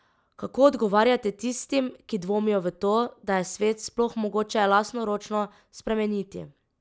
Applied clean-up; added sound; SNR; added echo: none; none; none; none.